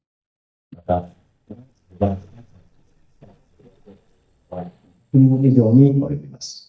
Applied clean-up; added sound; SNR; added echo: neural mask model DeepFilterNet 3.